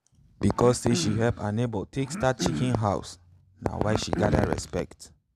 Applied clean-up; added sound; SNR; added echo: none; Cough; 8 dB; none.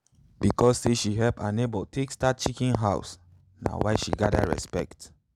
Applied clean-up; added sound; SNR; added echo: none; none; none; none.